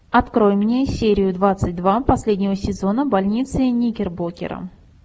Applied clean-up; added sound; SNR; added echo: none; none; none; none.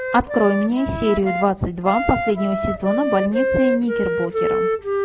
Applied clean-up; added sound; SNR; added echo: none; Wind instrument, woodwind instrument; 2 dB; none.